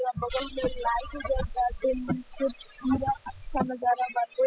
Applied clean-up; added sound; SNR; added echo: classical method spectral subtraction.